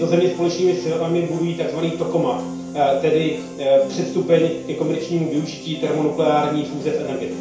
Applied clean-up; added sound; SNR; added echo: none; Piano; 11 dB; reverberation time 0.6 s.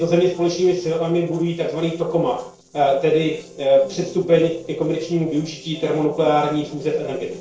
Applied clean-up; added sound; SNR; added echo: neural separator model SepFormer DNS4.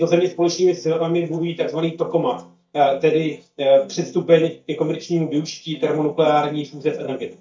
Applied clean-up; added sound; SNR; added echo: neural mask model DeepFilterNet 3.